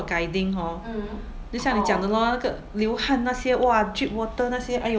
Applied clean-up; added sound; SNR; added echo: none; none; none; none.